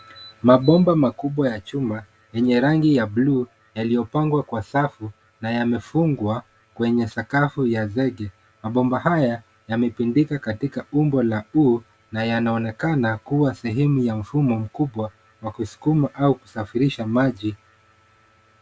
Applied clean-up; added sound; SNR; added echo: none; none; none; none.